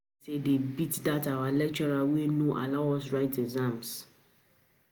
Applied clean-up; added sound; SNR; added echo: none; none; none; none.